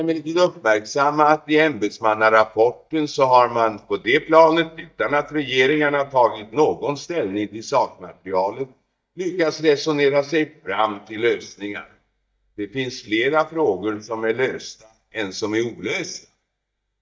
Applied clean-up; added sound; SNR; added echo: neural mask model DeepFilterNet 3.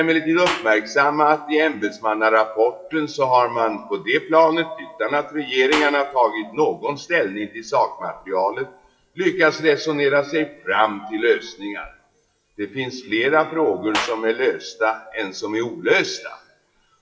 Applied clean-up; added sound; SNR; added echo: classical method WPE with log-MMSE.